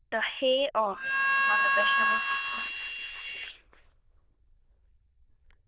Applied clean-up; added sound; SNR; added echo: neural diffusion model UNIVERSE++.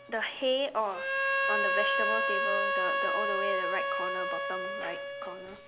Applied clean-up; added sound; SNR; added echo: none; Harmonica; -4 dB; none.